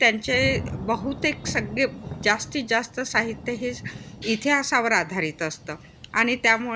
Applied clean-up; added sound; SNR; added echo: none; Thunder / Rain; 12 dB; none.